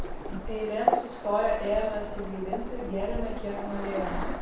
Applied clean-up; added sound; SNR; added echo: none; Waves, surf; 0 dB; reverberation time 0.7 s.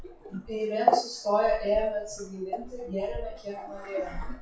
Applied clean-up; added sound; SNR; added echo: classical method WPE with log-MMSE.